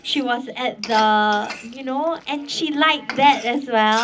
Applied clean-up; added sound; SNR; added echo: none; Frying (food); 17 dB; reverberation time 0.4 s.